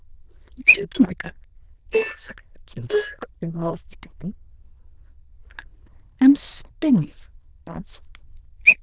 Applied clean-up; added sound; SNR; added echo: neural diffusion model UNIVERSE++.